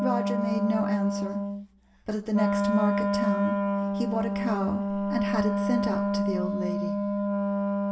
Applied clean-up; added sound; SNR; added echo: none; Wind instrument, woodwind instrument; -4 dB; reverberation time 0.8 s.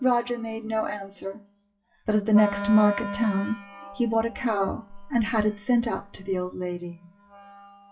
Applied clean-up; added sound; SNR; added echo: classical method WPE with log-MMSE.